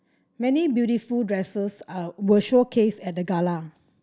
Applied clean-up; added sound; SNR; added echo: none; none; none; none.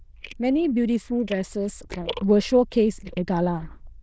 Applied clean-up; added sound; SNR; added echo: neural diffusion model UNIVERSE++.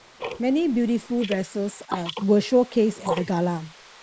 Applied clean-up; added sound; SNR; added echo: neural mask model Resemble Enhance denoiser.